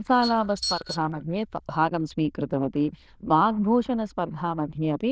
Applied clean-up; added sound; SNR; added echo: neural diffusion model UNIVERSE++.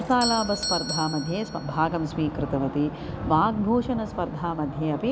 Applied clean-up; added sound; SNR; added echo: none; Doorbell; 11 dB; none.